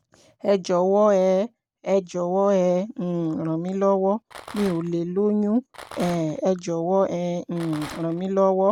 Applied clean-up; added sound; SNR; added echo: none; Rattle; 17 dB; none.